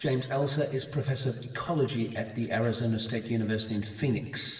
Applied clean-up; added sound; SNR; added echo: none; none; none; reverberation time 1.1 s.